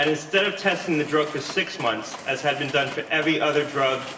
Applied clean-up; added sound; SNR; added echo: none; Mechanisms; 15 dB; reverberation time 1.0 s.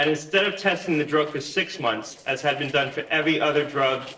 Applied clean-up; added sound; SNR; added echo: neural separator model SepFormer DNS4.